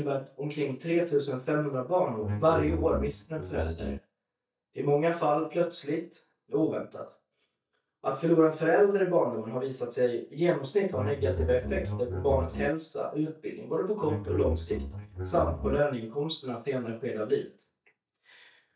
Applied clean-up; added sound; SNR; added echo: neural mask model DeepFilterNet 3.